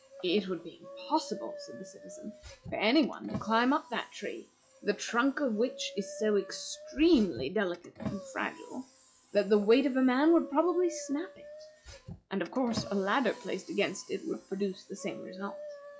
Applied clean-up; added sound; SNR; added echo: classical method log-MMSE.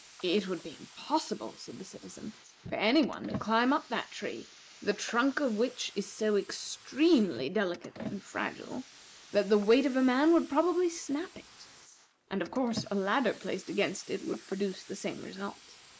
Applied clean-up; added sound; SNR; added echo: neural mask model Resemble Enhance denoiser.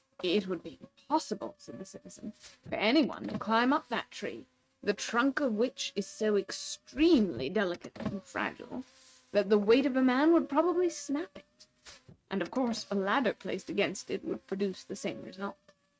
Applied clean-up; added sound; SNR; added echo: neural mask model RNNoise.